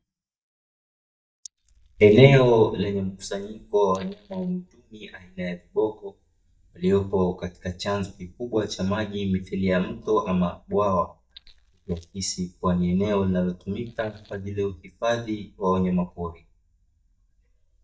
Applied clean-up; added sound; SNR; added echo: neural mask model DeepFilterNet 3.